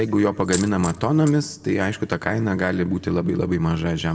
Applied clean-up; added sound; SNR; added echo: none; Coin (dropping); 13 dB; reverberation time 1.4 s.